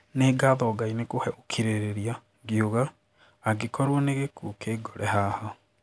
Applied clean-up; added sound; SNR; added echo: none; none; none; none.